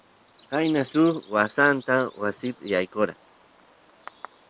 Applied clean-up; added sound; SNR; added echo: none; Bird vocalization, bird call, bird song; 18 dB; none.